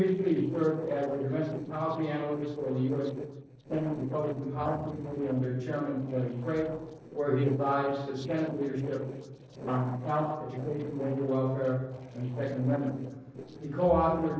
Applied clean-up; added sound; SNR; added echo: neural separator model SepFormer DNS4.